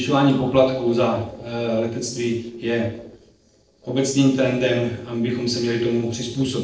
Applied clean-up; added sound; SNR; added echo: neural separator model SepFormer DNS4.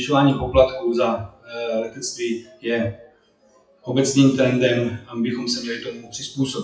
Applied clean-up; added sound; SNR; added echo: classical method WPE with log-MMSE.